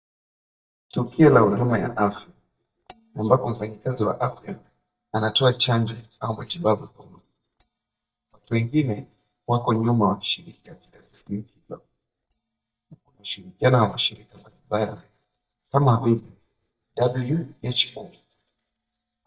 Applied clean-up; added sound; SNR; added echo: neural mask model DeepFilterNet 3.